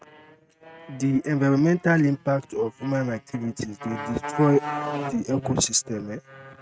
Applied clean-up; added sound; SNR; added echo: neural mask model RNNoise.